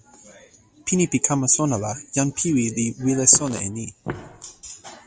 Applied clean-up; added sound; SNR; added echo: none; Walk, footsteps; 14 dB; none.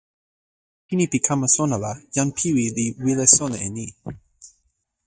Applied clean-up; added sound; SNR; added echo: neural mask model DeepFilterNet 3.